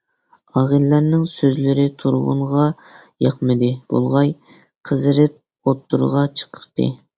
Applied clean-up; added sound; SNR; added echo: none; none; none; none.